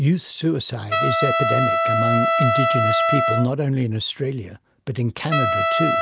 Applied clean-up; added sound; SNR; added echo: none; Trumpet; -1 dB; none.